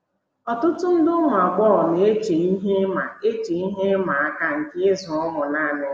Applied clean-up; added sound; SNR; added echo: none; none; none; none.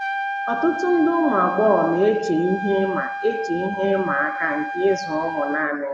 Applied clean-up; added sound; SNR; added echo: none; Trumpet; 7 dB; none.